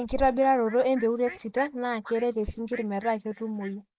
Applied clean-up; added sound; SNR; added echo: neural mask model Resemble Enhance denoiser.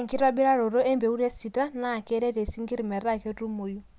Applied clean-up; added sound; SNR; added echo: none; none; none; none.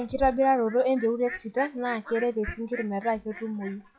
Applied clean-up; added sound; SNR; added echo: classical method log-MMSE.